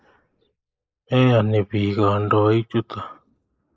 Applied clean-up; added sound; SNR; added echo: neural mask model Resemble Enhance denoiser.